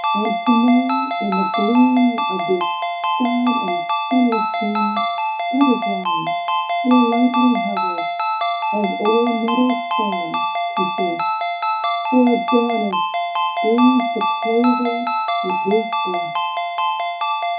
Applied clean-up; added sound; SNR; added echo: none; Ringtone; 0 dB; reverberation time 0.3 s.